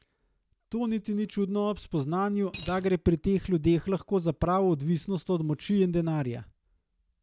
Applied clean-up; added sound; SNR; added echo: none; Coin (dropping); 7 dB; none.